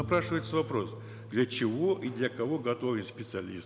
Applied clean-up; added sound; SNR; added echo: none; Bass guitar; 14 dB; none.